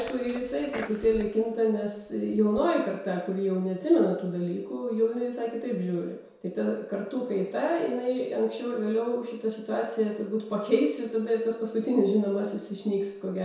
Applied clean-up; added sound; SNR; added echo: none; Sneeze; 17 dB; reverberation time 0.7 s.